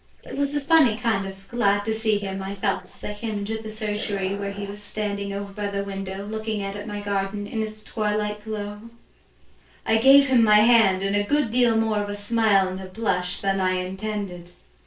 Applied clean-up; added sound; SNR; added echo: neural separator model SepFormer DNS4.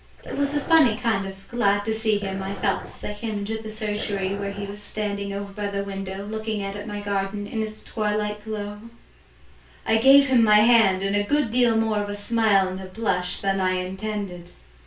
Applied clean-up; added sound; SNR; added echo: none; Dog; 13 dB; reverberation time 0.3 s.